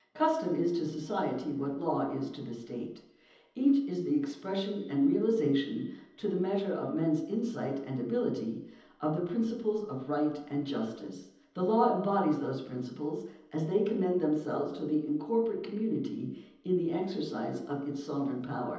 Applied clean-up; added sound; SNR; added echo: none; none; none; reverberation time 1.3 s.